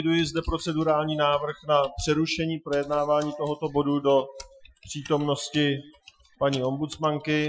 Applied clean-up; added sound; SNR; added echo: classical method Wiener filter.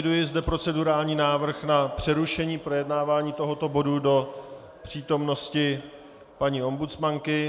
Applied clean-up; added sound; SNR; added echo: none; none; none; none.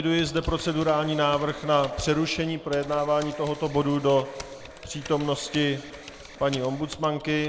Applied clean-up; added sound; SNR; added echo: none; Typing + Alarm; 18 dB; none.